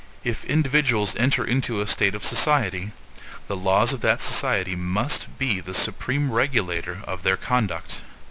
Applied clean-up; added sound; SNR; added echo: none; none; none; none.